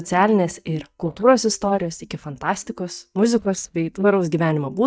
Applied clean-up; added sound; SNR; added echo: neural mask model DeepFilterNet 3.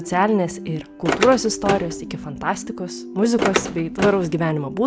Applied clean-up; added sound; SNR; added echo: none; Car; 3 dB; none.